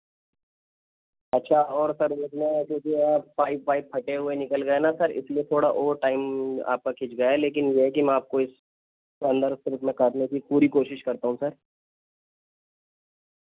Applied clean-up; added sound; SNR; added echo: none; none; none; none.